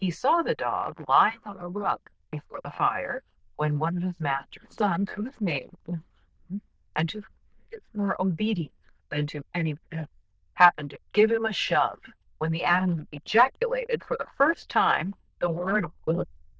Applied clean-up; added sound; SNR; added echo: neural diffusion model UNIVERSE++.